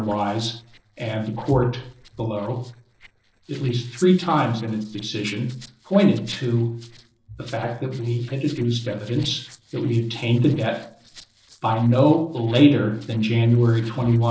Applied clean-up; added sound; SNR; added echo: neural separator model SepFormer DNS4.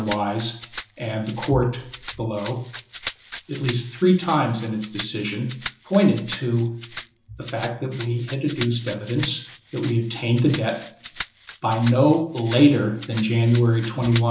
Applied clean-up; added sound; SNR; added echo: none; Rattle (instrument); 9 dB; reverberation time 1.2 s.